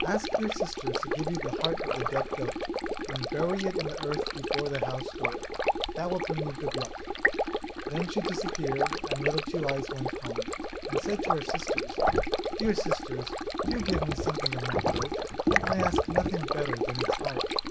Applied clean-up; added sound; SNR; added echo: none; Stream; -5 dB; none.